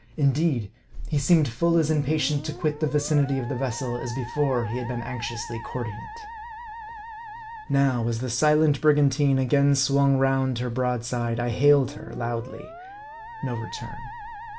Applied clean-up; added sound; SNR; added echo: none; Musical instrument; 16 dB; none.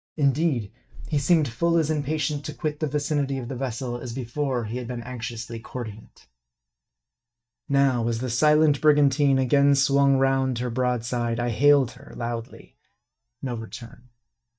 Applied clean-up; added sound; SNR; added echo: neural mask model DeepFilterNet 3.